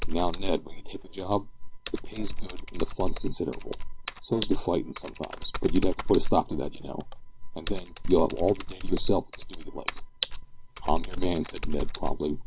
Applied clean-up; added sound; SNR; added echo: neural separator model SepFormer WHAM!.